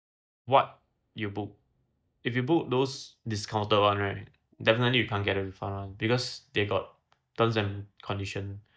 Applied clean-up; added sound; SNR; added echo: neural mask model DeepFilterNet 3.